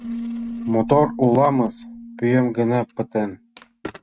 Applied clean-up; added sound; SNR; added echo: neural mask model RNNoise.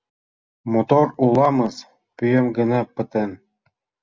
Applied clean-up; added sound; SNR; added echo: none; none; none; none.